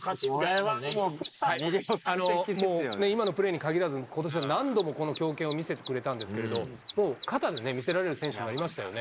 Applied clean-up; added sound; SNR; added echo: neural mask model Resemble Enhance denoiser.